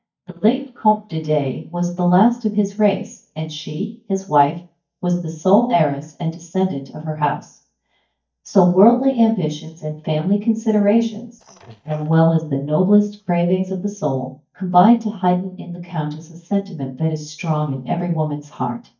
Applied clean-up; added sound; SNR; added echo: neural mask model DeepFilterNet 3.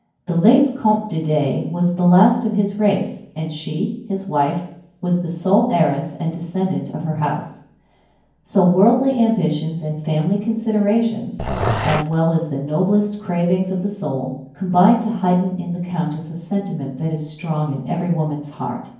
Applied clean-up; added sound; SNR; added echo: none; Growling; 3 dB; reverberation time 0.9 s.